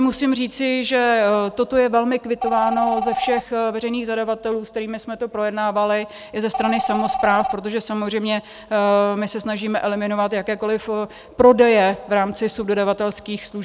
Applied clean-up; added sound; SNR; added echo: none; Telephone; 8 dB; none.